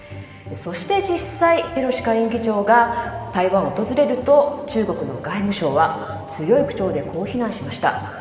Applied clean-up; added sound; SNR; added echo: none; none; none; reverberation time 2.2 s.